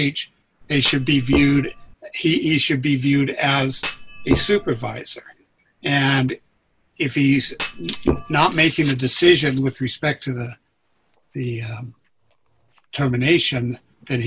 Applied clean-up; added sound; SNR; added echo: none; Thump, thud; 4 dB; none.